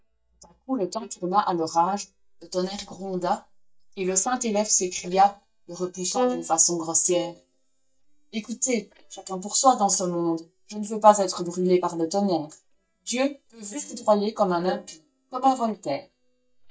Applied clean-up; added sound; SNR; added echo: neural mask model DeepFilterNet 3.